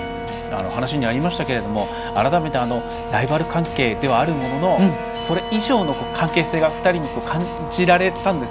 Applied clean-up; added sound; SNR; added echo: none; Brass instrument; 9 dB; none.